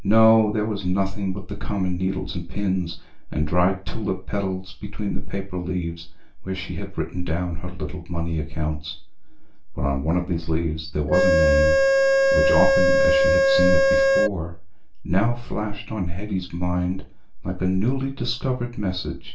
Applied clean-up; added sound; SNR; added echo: none; Organ; -5 dB; reverberation time 0.3 s.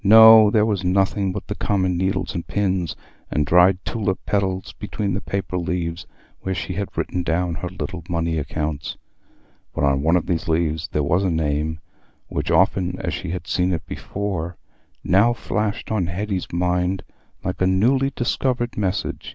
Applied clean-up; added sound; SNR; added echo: none; none; none; none.